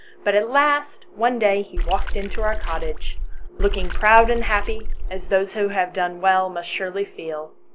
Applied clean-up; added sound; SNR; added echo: none; Water / Splash, splatter; -1 dB; none.